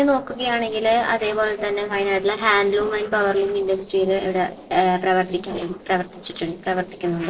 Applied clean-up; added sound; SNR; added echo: neural separator model SepFormer DNS4.